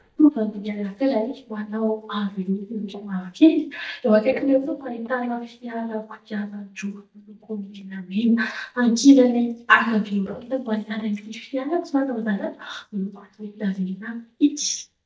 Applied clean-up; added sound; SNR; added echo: neural mask model DeepFilterNet 3.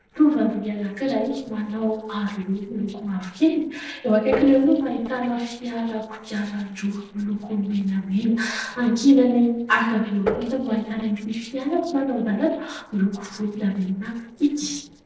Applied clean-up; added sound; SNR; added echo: neural separator model SepFormer DNS4.